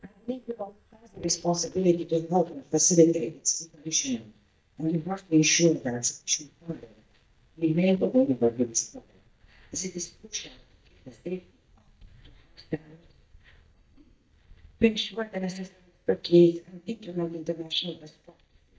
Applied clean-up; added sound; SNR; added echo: neural mask model DeepFilterNet 3.